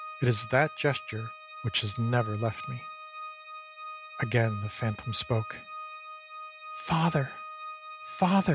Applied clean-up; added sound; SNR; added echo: none; Organ; 12 dB; none.